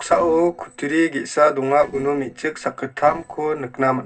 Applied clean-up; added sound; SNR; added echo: neural separator model SepFormer DNS4.